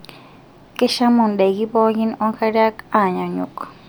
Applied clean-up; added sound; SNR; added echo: none; none; none; none.